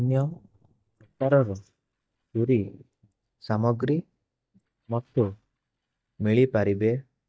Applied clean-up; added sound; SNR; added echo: neural mask model DeepFilterNet 3.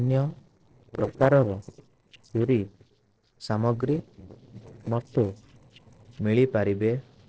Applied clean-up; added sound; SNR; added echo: neural separator model SepFormer DNS4.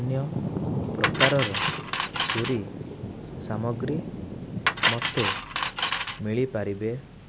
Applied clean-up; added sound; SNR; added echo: none; Thunder / Rain + Cutlery, silverware; -2 dB; none.